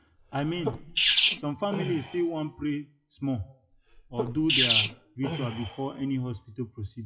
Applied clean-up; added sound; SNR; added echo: classical method WPE with log-MMSE.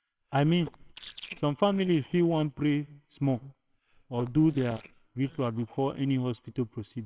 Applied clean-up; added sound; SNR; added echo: neural separator model SepFormer WHAMR!.